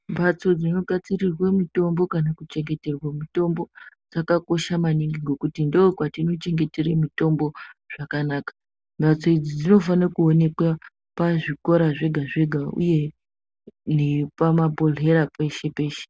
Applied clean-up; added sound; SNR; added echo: none; none; none; none.